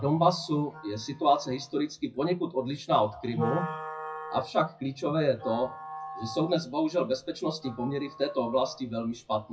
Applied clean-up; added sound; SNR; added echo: classical method WPE with log-MMSE.